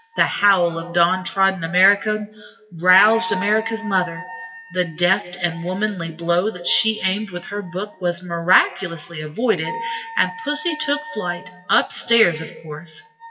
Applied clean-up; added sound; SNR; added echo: classical method WPE with log-MMSE.